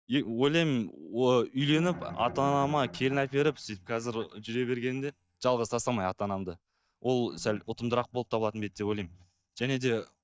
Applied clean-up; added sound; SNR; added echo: neural mask model DeepFilterNet 3.